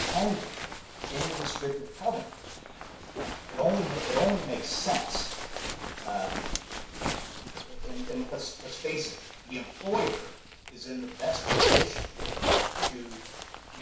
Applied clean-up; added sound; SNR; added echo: none; Zipper (clothing); -1 dB; reverberation time 0.6 s.